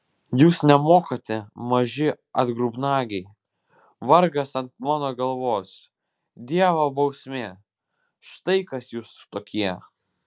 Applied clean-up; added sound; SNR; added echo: none; none; none; none.